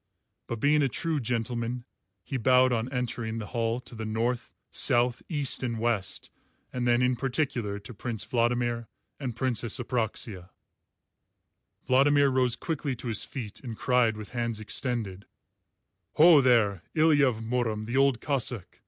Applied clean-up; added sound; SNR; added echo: none; none; none; none.